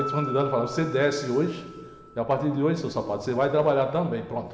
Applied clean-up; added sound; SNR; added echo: none; Piano; 14 dB; reverberation time 1.7 s.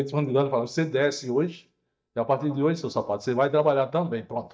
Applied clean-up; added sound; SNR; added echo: neural mask model DeepFilterNet 3.